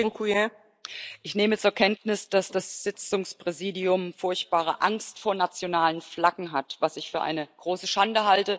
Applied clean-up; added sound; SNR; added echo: neural mask model Resemble Enhance denoiser.